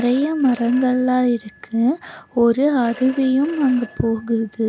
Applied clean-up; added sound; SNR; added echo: none; Telephone; 20 dB; none.